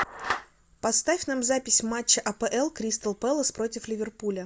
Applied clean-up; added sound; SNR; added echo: none; Clapping; 13 dB; none.